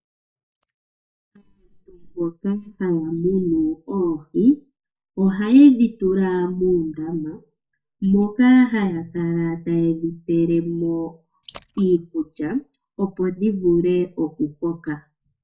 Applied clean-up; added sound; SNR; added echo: neural mask model DeepFilterNet 3.